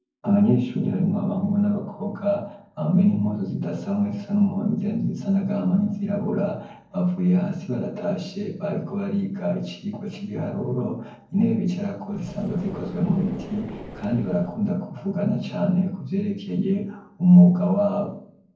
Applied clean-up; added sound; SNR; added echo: neural separator model SepFormer DNS4.